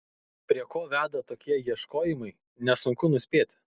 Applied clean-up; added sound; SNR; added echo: none; none; none; none.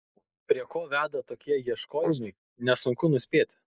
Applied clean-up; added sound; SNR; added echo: neural mask model Resemble Enhance denoiser.